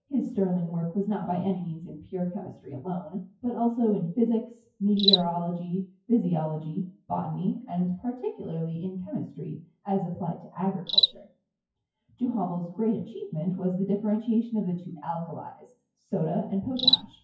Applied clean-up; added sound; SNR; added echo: classical method WPE with log-MMSE.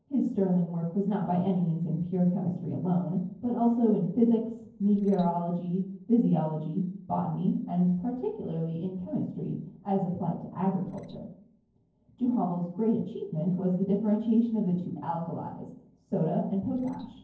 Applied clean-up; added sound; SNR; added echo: neural separator model SepFormer DNS4.